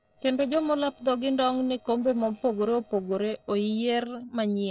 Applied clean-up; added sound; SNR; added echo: neural separator model SepFormer DNS4.